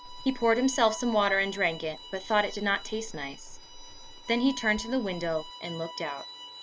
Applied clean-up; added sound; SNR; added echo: none; Bowed string instrument + Livestock, farm animals, working animals; 13 dB; none.